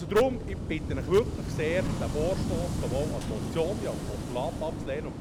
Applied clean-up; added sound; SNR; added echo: none; Waves, surf / Wind; 2 dB; none.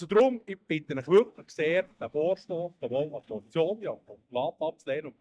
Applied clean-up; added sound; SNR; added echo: neural mask model DeepFilterNet 3.